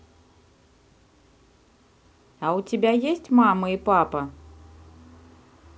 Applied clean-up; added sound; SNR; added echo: none; none; none; none.